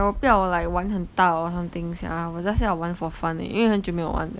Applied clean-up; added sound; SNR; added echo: none; none; none; none.